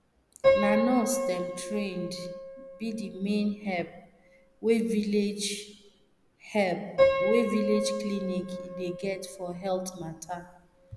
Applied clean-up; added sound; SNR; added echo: none; Piano; 1 dB; none.